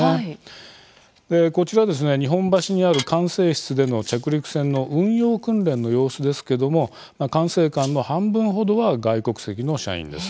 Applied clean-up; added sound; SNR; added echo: none; Dishes, pots, and pans / Glass + Rattle (instrument); 19 dB; none.